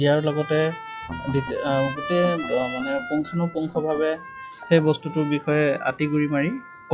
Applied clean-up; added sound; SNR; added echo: classical method log-MMSE.